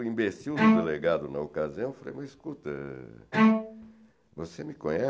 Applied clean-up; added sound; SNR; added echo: none; Bowed string instrument; -5 dB; none.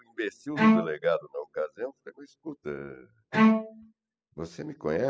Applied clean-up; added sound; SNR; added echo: classical method spectral subtraction.